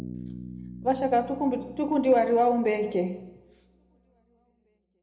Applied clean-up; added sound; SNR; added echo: none; Bass guitar; 17 dB; reverberation time 0.9 s.